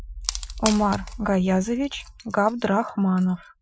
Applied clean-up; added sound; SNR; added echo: classical method Wiener filter.